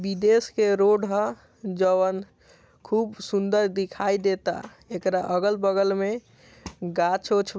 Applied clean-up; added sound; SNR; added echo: none; none; none; none.